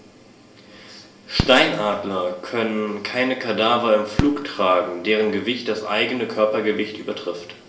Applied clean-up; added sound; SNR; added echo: none; Fireworks; 10 dB; reverberation time 0.5 s.